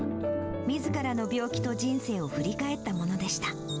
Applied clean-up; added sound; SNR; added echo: none; Bird vocalization, bird call, bird song; 20 dB; none.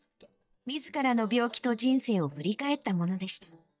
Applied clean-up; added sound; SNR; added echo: neural mask model DeepFilterNet 3.